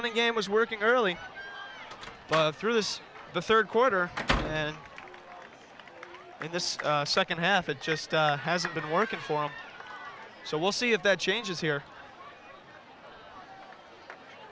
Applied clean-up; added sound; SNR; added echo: none; Slam; 7 dB; none.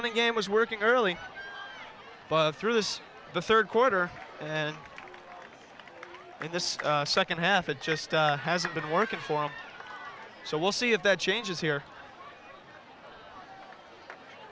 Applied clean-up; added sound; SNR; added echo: none; none; none; none.